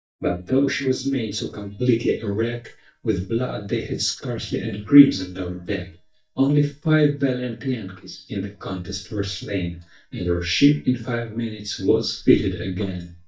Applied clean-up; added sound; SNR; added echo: neural mask model DeepFilterNet 3.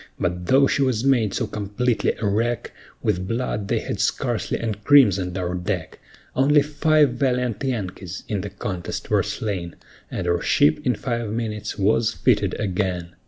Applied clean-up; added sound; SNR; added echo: none; none; none; none.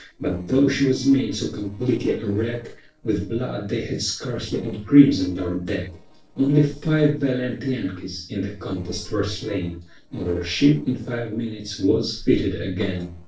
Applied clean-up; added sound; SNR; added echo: neural separator model SepFormer DNS4.